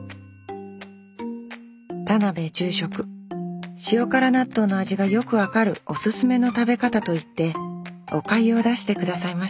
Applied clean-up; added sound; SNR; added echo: none; none; none; none.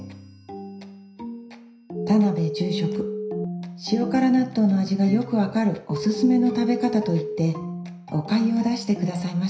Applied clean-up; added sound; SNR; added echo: none; Telephone; 12 dB; reverberation time 0.5 s.